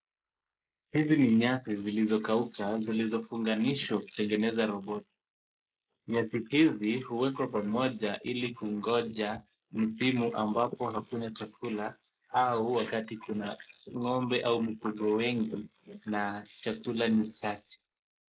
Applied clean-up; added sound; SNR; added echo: neural mask model Resemble Enhance denoiser.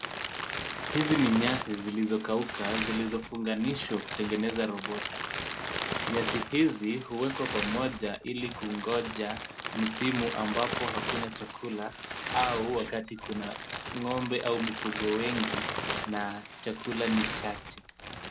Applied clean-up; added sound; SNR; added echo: none; Crumpling, crinkling; 5 dB; none.